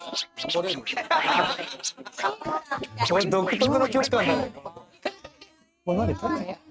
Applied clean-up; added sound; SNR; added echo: neural mask model RNNoise.